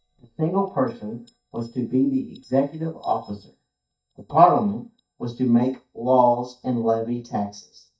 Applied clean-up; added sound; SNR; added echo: neural mask model DeepFilterNet 3.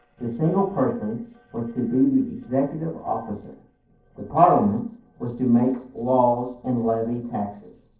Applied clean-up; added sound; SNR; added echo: neural separator model SepFormer DNS4.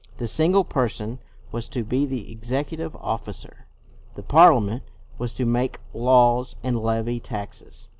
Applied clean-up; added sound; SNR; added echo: none; none; none; none.